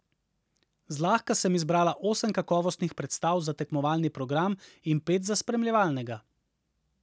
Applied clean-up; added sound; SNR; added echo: none; none; none; none.